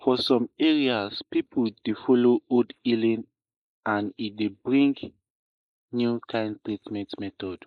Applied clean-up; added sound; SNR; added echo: neural mask model Resemble Enhance denoiser.